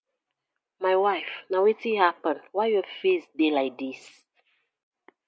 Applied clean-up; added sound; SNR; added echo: none; none; none; none.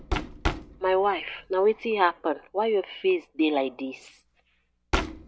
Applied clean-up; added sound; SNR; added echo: none; Knock; 8 dB; none.